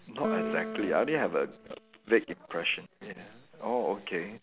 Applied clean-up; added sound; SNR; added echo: none; Piano; 8 dB; none.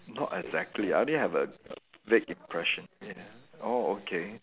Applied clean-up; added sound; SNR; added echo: none; none; none; none.